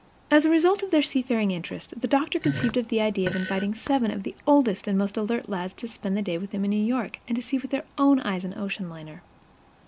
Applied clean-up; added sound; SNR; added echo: none; Fart; 9 dB; none.